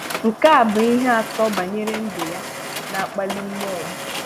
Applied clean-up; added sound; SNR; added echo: none; Mechanisms; 9 dB; none.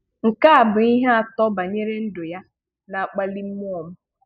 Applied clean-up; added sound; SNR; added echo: none; none; none; none.